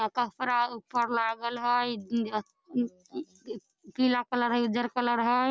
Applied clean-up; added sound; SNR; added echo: none; none; none; none.